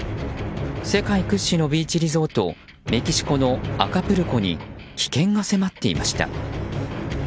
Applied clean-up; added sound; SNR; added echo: none; none; none; none.